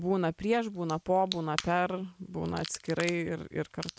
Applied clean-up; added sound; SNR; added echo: none; Crack / Crackle; 13 dB; none.